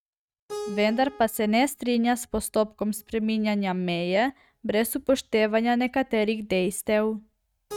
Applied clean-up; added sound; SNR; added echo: neural mask model RNNoise.